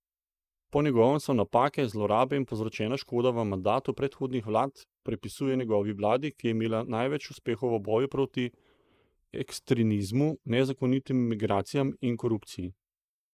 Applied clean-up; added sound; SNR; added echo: neural mask model Resemble Enhance denoiser.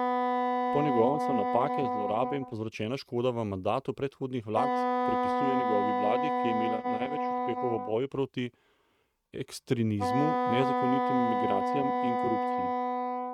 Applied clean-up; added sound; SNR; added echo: neural mask model RNNoise.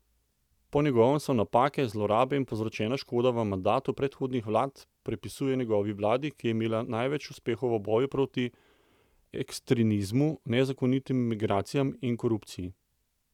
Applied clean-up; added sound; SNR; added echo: none; none; none; none.